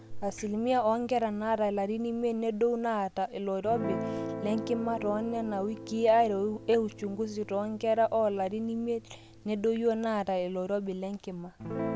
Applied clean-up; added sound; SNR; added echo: none; Guitar; 12 dB; none.